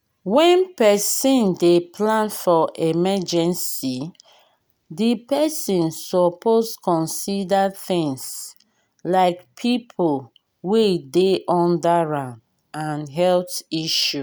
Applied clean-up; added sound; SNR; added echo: none; none; none; none.